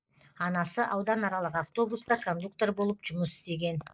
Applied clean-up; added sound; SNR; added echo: neural mask model Resemble Enhance denoiser.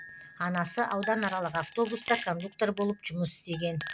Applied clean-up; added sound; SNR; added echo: none; Chink, clink; 12 dB; none.